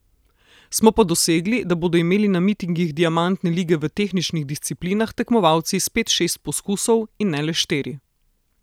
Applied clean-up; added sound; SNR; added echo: none; none; none; none.